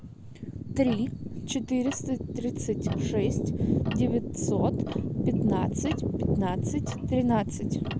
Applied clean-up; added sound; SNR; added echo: none; Tick-tock; 17 dB; none.